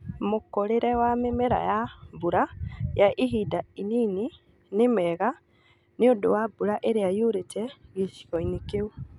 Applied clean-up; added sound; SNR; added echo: none; none; none; none.